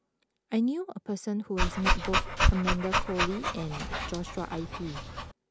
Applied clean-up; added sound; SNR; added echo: none; Dog; -5 dB; none.